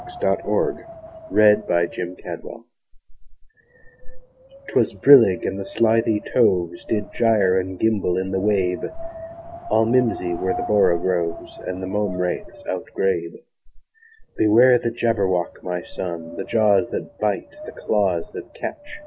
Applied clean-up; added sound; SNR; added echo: none; Wind; 16 dB; none.